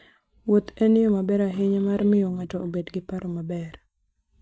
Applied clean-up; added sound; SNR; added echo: neural mask model DeepFilterNet 3.